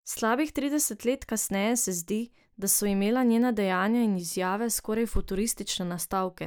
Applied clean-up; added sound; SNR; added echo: neural mask model DeepFilterNet 3.